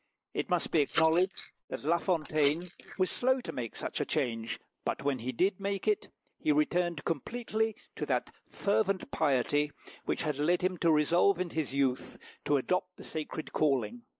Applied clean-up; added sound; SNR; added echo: neural mask model Resemble Enhance denoiser.